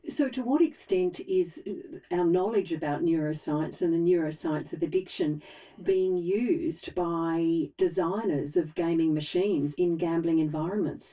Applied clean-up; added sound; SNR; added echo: none; none; none; reverberation time 0.1 s.